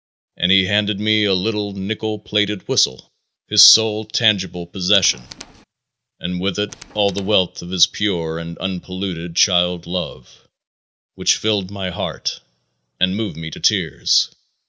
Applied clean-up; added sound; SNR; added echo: none; Tools; 18 dB; none.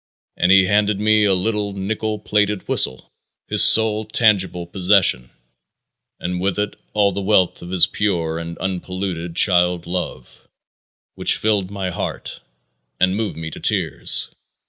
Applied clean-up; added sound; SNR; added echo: none; none; none; none.